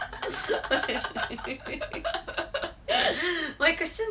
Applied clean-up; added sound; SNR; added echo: none; none; none; none.